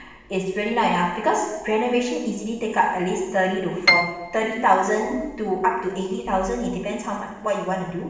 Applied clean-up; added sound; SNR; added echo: none; Piano; 2 dB; reverberation time 0.9 s.